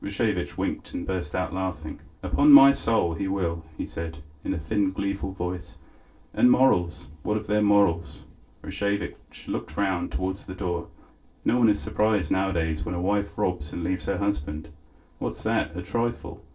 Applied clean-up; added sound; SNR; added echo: neural separator model SepFormer DNS4.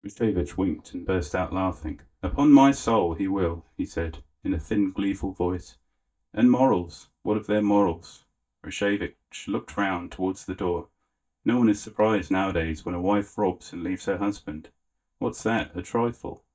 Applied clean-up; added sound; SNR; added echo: neural mask model DeepFilterNet 3.